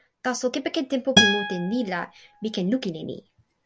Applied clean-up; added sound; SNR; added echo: none; Acoustic guitar; -3 dB; none.